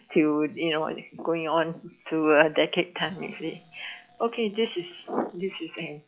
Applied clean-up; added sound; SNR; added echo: classical method log-MMSE.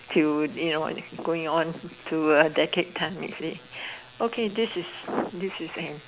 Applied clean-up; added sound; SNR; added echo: none; none; none; none.